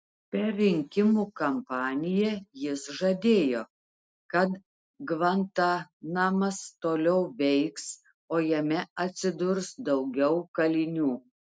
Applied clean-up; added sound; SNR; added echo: none; none; none; none.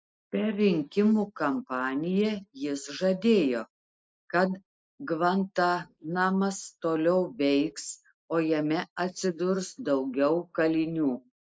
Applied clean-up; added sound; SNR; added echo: neural mask model Resemble Enhance denoiser.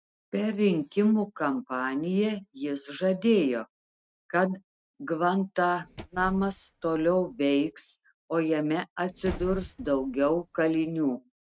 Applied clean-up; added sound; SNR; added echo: neural mask model RNNoise.